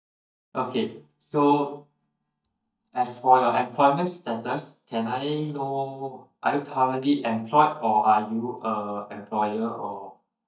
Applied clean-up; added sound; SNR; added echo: neural mask model DeepFilterNet 3.